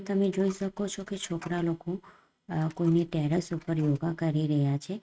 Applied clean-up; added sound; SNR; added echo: neural mask model RNNoise.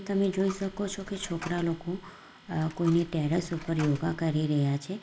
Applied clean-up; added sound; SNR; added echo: none; Coin (dropping); 17 dB; none.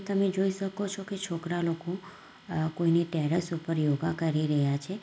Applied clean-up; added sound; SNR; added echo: none; none; none; none.